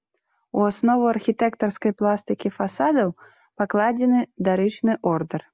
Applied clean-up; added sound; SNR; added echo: none; none; none; none.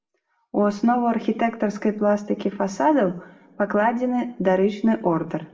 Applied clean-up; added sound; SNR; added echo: none; none; none; reverberation time 0.5 s.